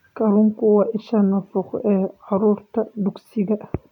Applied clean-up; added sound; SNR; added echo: none; none; none; none.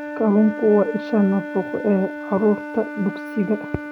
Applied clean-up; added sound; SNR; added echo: none; Wind instrument, woodwind instrument; 10 dB; none.